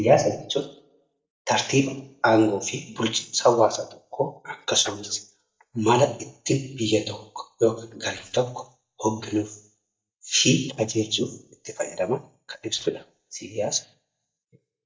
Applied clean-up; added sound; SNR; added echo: neural mask model DeepFilterNet 3.